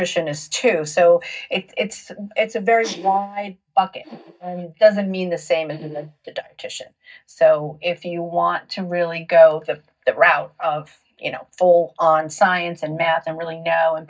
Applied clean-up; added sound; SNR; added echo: neural mask model DeepFilterNet 3.